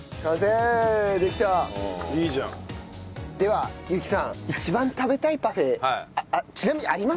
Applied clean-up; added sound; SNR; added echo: none; Motor vehicle (road) / Engine; 20 dB; none.